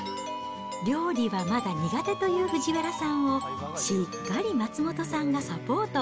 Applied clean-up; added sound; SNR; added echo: none; Doorbell; 15 dB; none.